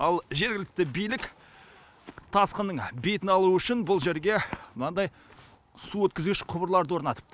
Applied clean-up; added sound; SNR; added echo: none; none; none; none.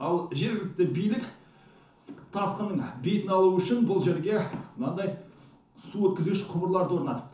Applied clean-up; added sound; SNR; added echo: none; none; none; reverberation time 0.9 s.